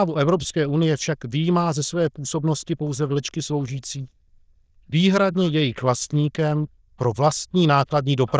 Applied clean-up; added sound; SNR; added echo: neural diffusion model UNIVERSE++.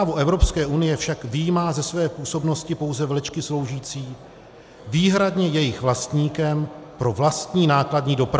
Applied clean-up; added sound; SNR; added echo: none; none; none; none.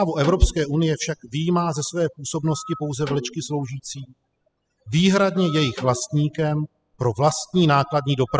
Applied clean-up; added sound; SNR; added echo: classical method spectral subtraction.